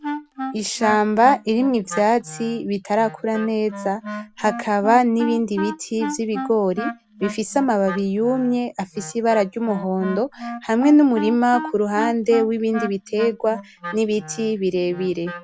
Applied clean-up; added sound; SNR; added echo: none; Wind instrument, woodwind instrument; 12 dB; none.